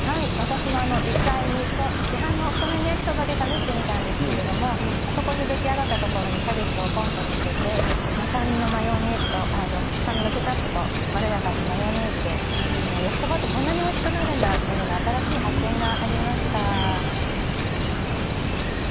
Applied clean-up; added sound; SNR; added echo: none; Chirp, tweet; -4 dB; none.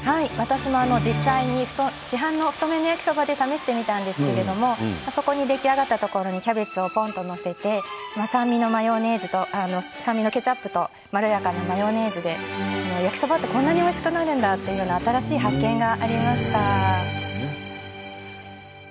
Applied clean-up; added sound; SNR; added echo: none; none; none; none.